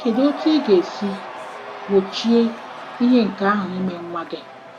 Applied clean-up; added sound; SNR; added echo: none; Crowd / Cheering; 13 dB; none.